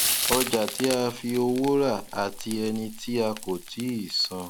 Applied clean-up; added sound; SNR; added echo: none; Frying (food); 6 dB; none.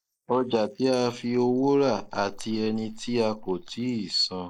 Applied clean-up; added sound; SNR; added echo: neural mask model Resemble Enhance denoiser.